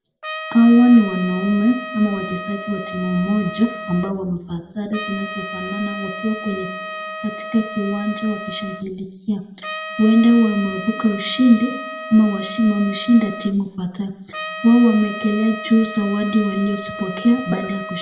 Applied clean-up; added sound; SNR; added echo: none; Trumpet; 12 dB; reverberation time 1.0 s.